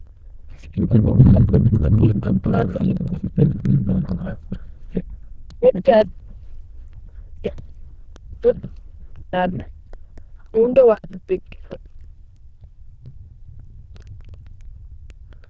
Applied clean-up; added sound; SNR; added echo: neural diffusion model UNIVERSE++.